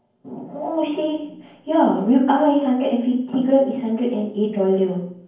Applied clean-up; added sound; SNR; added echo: none; none; none; reverberation time 0.9 s.